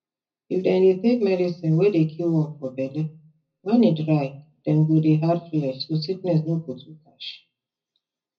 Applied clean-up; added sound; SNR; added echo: none; none; none; reverberation time 0.4 s.